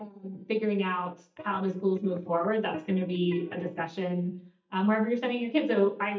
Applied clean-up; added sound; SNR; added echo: neural mask model DeepFilterNet 3.